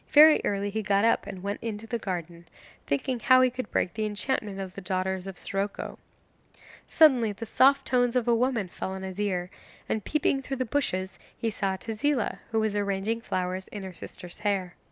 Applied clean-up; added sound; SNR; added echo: none; none; none; none.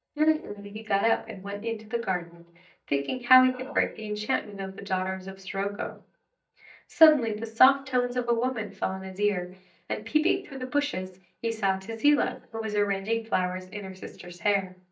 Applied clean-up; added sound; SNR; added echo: neural mask model DeepFilterNet 3.